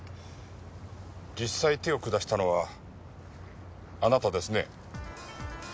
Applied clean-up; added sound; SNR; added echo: none; none; none; none.